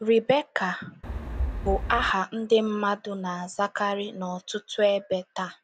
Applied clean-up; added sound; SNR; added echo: none; Wind; 3 dB; none.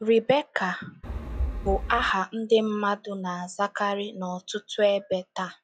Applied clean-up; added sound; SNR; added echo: classical method log-MMSE.